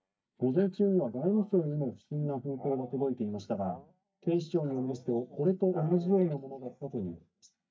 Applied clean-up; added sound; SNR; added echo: neural mask model DeepFilterNet 3.